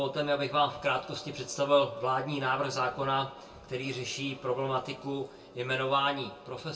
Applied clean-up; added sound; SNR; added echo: none; none; none; reverberation time 0.2 s.